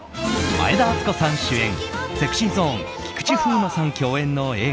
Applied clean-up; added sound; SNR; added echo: none; none; none; none.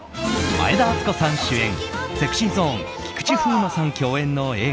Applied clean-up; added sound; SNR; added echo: none; Dog; 18 dB; none.